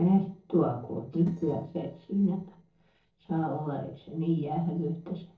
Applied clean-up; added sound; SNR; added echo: neural separator model SepFormer DNS4.